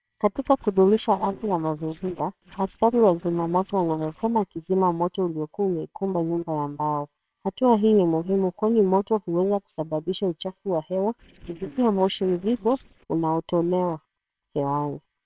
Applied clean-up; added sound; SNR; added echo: neural separator model SepFormer WHAMR!.